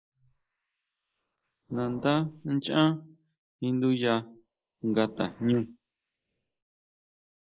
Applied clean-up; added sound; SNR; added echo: neural mask model Resemble Enhance denoiser.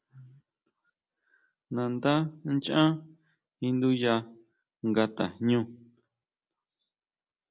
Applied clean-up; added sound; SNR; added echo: none; none; none; none.